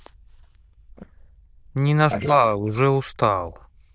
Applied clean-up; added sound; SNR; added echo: neural diffusion model UNIVERSE++.